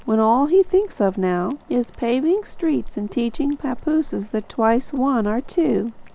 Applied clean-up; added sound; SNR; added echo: none; Boiling; 14 dB; none.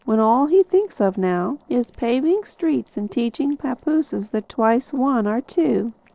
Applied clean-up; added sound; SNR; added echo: neural separator model SepFormer DNS4.